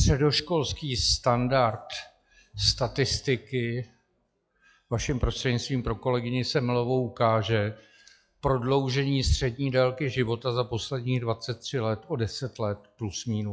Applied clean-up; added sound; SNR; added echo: classical method log-MMSE.